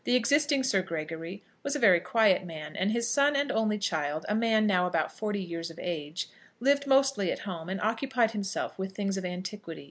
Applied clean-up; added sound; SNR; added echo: none; none; none; none.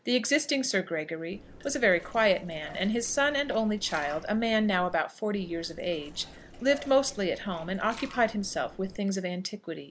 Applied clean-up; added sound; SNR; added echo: none; Liquid; 18 dB; none.